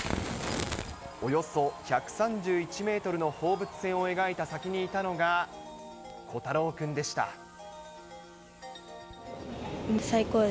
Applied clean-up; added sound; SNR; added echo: none; Fire; 12 dB; none.